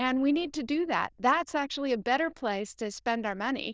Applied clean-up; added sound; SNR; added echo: neural diffusion model UNIVERSE++.